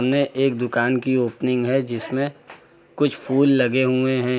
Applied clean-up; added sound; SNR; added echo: none; none; none; none.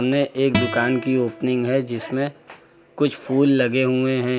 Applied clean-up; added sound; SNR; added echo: none; Acoustic guitar; 10 dB; none.